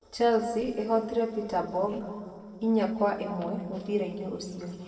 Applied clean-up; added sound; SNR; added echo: neural separator model SepFormer DNS4.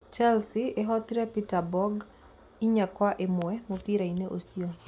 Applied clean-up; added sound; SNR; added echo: none; none; none; none.